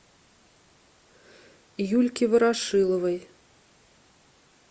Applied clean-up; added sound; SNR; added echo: none; none; none; none.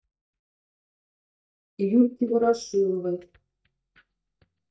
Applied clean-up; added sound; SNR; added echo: neural mask model DeepFilterNet 3.